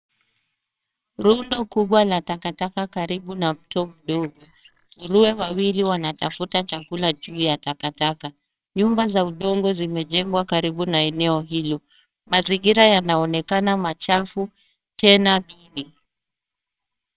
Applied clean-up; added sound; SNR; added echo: neural separator model SepFormer WHAMR!.